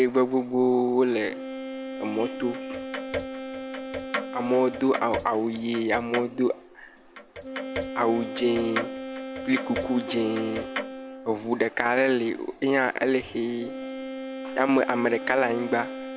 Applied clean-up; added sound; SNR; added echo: none; Wind instrument, woodwind instrument + Clock; 9 dB; none.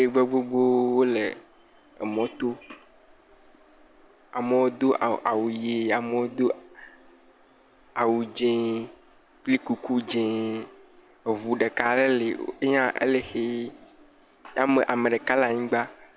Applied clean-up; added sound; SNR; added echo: none; none; none; none.